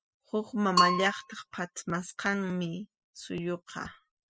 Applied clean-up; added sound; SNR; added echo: classical method spectral subtraction.